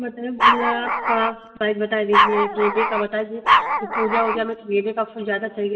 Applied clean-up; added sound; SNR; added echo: none; Dog; -4 dB; reverberation time 2.4 s.